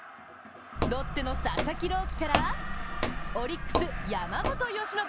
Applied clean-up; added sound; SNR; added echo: none; Walk, footsteps; -2 dB; none.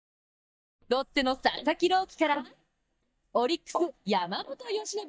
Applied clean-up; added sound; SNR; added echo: neural mask model DeepFilterNet 3.